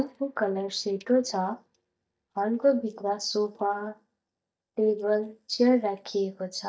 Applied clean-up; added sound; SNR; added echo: neural mask model DeepFilterNet 3.